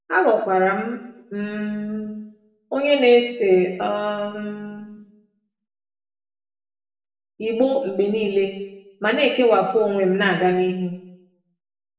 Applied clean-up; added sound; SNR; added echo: none; none; none; reverberation time 0.8 s.